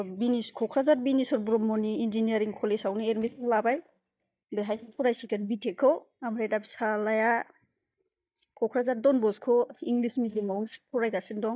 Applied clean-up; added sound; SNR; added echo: neural mask model DeepFilterNet 3.